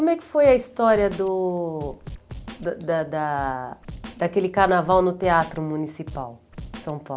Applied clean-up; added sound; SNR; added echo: none; Scratching (performance technique); 17 dB; none.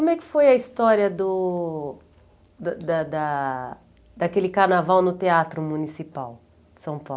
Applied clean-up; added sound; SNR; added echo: none; none; none; none.